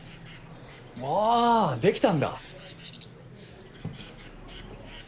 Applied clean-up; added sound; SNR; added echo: none; Bird; 18 dB; none.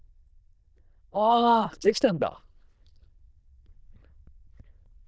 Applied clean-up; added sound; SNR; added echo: neural diffusion model UNIVERSE++.